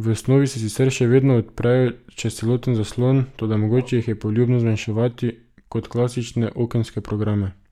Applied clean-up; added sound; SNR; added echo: neural mask model DeepFilterNet 3.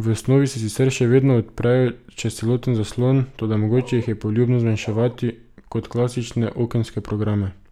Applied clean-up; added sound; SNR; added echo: none; Bark; 19 dB; none.